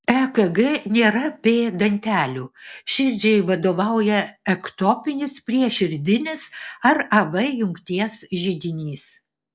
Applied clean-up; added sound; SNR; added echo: none; none; none; none.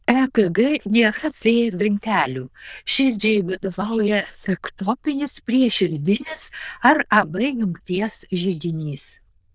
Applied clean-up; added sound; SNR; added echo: neural diffusion model UNIVERSE++.